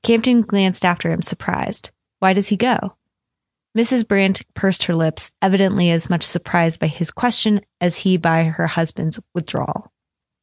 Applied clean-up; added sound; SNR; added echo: none; none; none; none.